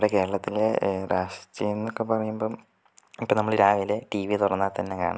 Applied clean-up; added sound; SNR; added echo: none; none; none; none.